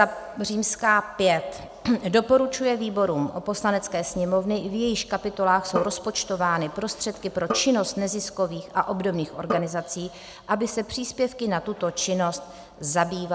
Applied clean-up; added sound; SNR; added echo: none; Drum; 11 dB; none.